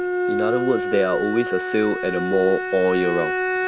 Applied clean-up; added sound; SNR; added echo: none; Bowed string instrument; 2 dB; none.